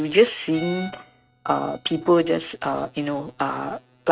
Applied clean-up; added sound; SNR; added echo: neural mask model RNNoise.